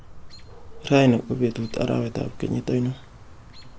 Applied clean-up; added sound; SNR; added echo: none; Chirp, tweet; 16 dB; none.